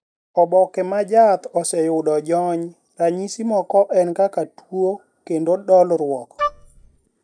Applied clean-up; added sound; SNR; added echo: neural mask model DeepFilterNet 3.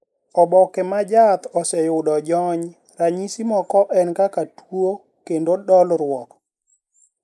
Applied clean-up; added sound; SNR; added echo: neural mask model Resemble Enhance denoiser.